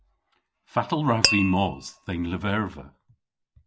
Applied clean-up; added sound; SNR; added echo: none; Glass; 0 dB; none.